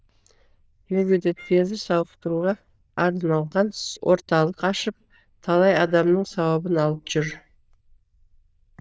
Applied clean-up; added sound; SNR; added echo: neural diffusion model UNIVERSE++.